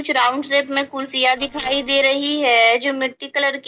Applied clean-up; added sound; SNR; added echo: neural separator model SepFormer DNS4.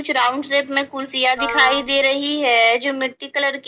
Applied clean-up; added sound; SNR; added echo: none; Wind instrument, woodwind instrument; 8 dB; none.